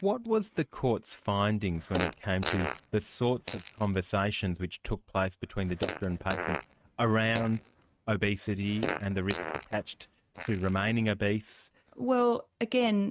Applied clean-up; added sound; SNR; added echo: neural mask model RNNoise.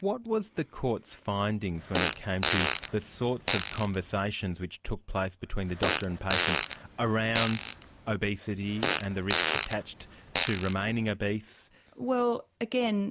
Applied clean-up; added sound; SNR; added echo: none; Fart; 2 dB; none.